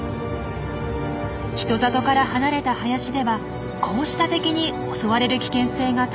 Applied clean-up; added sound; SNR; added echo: none; none; none; none.